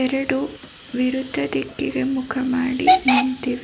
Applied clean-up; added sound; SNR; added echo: none; Hiss / Alarm / Train; 2 dB; none.